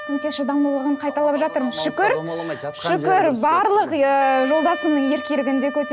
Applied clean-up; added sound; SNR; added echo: none; Wind instrument, woodwind instrument; 14 dB; none.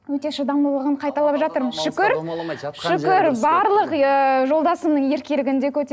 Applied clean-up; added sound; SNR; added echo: none; none; none; none.